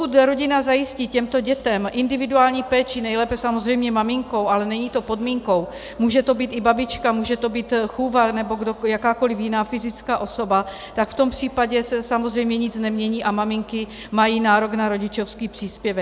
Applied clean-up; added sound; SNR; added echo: none; none; none; none.